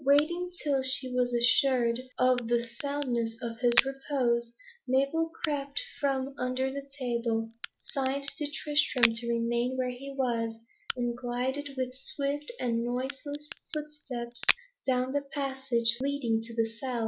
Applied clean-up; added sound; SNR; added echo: none; Crack; 10 dB; none.